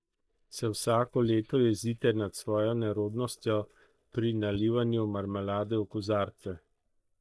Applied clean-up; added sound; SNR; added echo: neural mask model DeepFilterNet 3.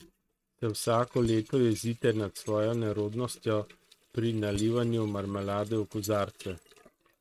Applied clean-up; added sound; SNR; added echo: neural mask model RNNoise.